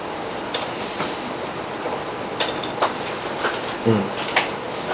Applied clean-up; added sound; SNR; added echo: none; none; none; none.